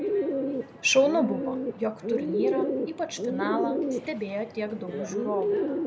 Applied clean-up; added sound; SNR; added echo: none; Bird; 0 dB; none.